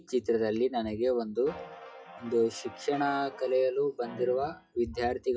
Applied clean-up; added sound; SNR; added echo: classical method WPE with log-MMSE.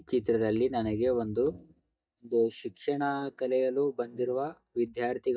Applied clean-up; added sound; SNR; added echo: neural mask model DeepFilterNet 3.